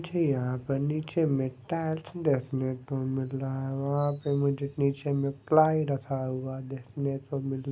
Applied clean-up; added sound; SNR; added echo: none; none; none; none.